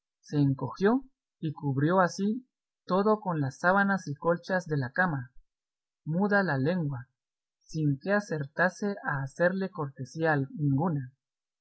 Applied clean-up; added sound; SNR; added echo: none; none; none; none.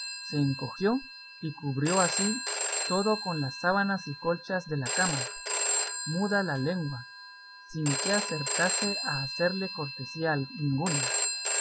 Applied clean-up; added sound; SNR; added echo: none; Telephone; 2 dB; none.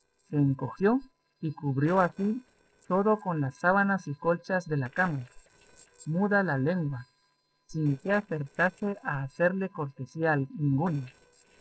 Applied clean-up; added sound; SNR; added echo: neural separator model SepFormer DNS4.